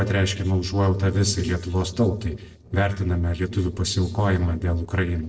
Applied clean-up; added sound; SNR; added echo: neural separator model SepFormer DNS4.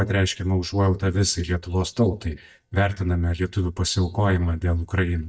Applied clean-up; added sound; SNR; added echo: neural mask model DeepFilterNet 3.